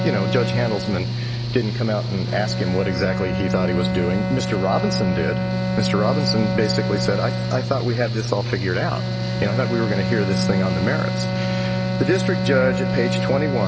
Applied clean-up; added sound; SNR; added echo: none; Bowed string instrument + Mechanical fan / Engine; -1 dB; none.